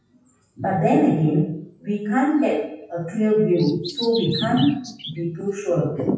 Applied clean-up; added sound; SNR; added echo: classical method WPE with log-MMSE.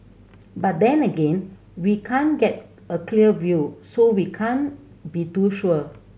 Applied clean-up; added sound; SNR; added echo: none; none; none; none.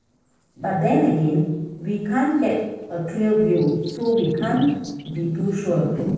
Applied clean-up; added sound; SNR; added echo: neural separator model SepFormer DNS4.